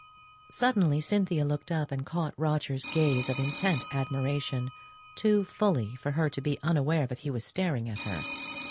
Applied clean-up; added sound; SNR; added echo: none; Telephone; 9 dB; none.